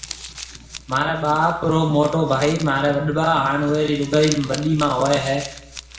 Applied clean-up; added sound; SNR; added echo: none; Crumpling, crinkling; 16 dB; reverberation time 0.8 s.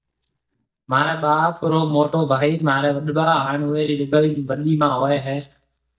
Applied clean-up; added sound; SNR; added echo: neural mask model DeepFilterNet 3.